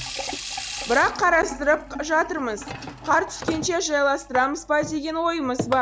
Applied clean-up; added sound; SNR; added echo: none; Sink (filling or washing) / Water tap, faucet; 11 dB; none.